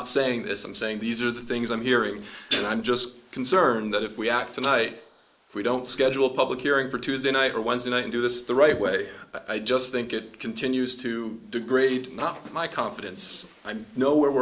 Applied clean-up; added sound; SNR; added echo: neural mask model Resemble Enhance denoiser.